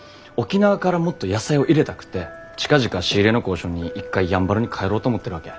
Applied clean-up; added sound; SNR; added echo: none; none; none; none.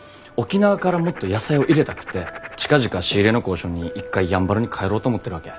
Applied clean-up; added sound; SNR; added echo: none; Writing; 17 dB; none.